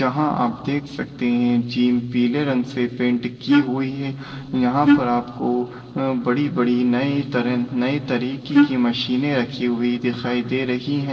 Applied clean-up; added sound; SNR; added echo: neural separator model SepFormer DNS4.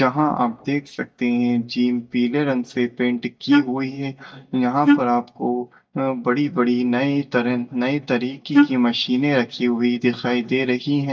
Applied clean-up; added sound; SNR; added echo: neural mask model DeepFilterNet 3.